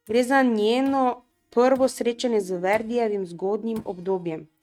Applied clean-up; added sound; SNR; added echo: neural mask model RNNoise.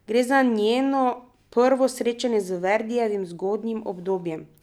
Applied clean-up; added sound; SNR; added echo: none; none; none; none.